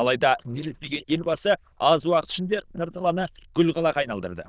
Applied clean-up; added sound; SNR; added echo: neural diffusion model UNIVERSE++.